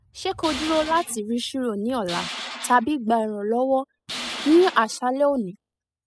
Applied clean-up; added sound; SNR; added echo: classical method spectral subtraction.